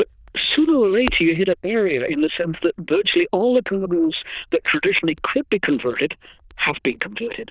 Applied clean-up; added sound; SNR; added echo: neural diffusion model UNIVERSE++.